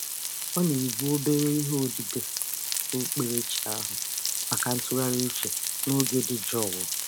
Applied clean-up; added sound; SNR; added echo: none; Frying (food); 1 dB; none.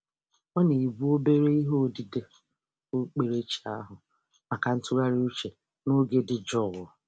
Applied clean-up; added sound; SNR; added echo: none; none; none; none.